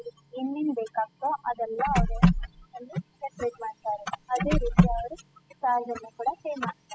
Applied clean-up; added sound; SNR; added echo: classical method spectral subtraction.